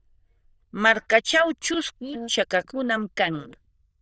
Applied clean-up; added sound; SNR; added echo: neural diffusion model UNIVERSE++.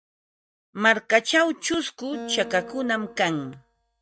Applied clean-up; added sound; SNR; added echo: neural mask model DeepFilterNet 3.